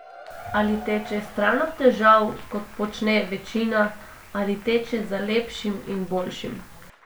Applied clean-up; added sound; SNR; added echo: none; Applause / Crowd / Cheering; 19 dB; none.